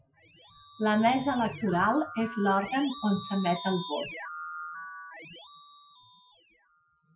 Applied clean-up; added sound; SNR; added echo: classical method Wiener filter.